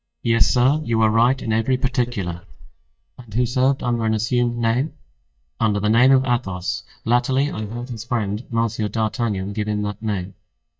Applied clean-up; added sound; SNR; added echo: neural mask model DeepFilterNet 3.